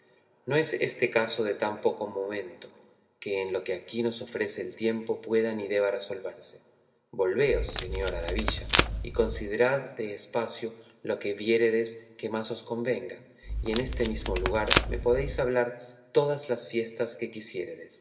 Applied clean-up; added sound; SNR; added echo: none; Packing tape, duct tape; 1 dB; reverberation time 0.9 s.